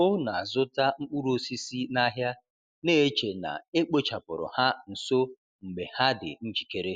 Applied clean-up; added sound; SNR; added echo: none; none; none; none.